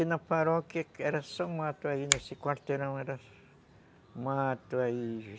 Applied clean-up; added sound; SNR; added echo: none; Finger snapping; 3 dB; none.